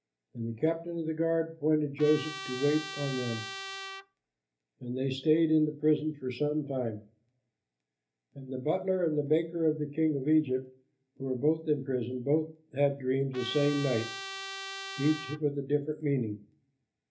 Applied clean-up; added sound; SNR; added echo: none; Trumpet; 10 dB; reverberation time 0.3 s.